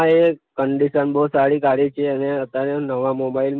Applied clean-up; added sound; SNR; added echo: none; none; none; none.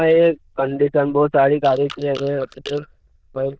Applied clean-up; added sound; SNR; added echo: neural diffusion model UNIVERSE++.